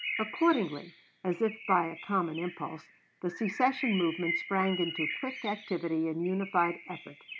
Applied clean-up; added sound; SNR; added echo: none; Bird; 9 dB; none.